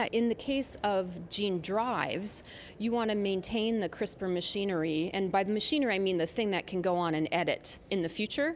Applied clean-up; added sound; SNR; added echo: none; none; none; none.